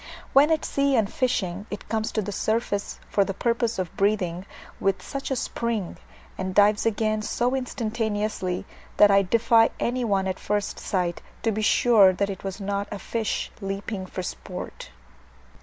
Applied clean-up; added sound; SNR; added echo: none; none; none; none.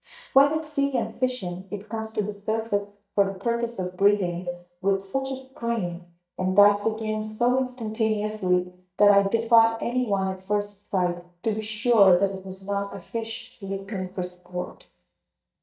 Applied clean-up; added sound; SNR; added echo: neural mask model DeepFilterNet 3.